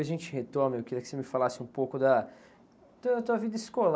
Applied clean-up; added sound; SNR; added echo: none; none; none; none.